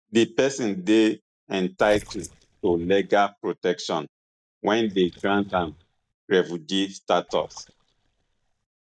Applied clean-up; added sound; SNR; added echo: neural mask model DeepFilterNet 3.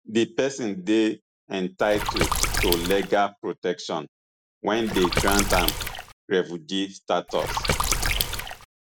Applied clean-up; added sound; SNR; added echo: none; Water / Splash, splatter; 0 dB; none.